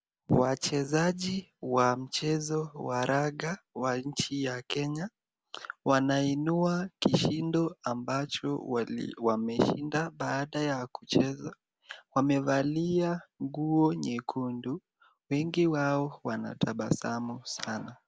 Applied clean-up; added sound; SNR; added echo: none; none; none; none.